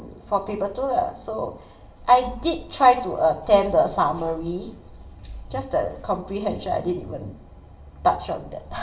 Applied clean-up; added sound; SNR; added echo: none; none; none; reverberation time 0.9 s.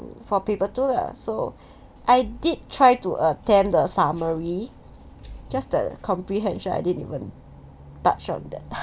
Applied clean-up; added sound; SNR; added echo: none; none; none; none.